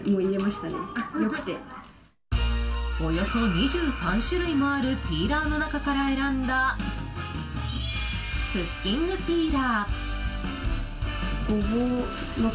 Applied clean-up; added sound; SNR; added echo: none; none; none; reverberation time 0.2 s.